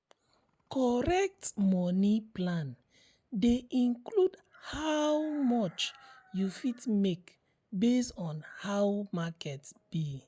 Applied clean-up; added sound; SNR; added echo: none; none; none; none.